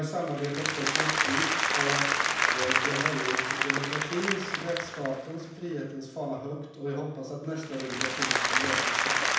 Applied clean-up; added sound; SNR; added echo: none; Applause; -5 dB; reverberation time 0.9 s.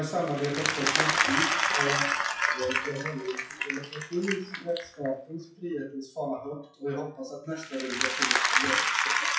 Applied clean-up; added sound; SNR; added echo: classical method WPE with log-MMSE.